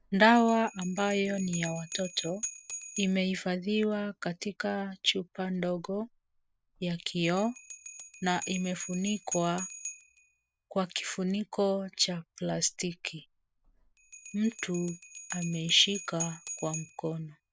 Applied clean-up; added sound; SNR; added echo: none; Bell; 14 dB; none.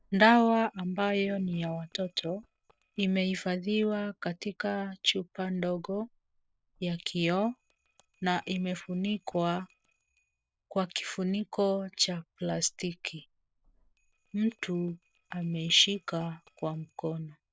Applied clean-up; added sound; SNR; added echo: neural separator model SepFormer DNS4.